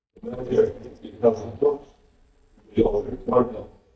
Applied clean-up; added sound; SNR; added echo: neural mask model DeepFilterNet 3.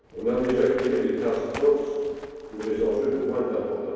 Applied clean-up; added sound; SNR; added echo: none; Run; 18 dB; reverberation time 2.2 s.